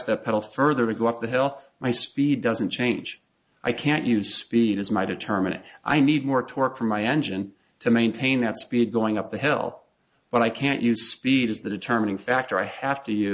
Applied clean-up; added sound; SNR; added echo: none; none; none; none.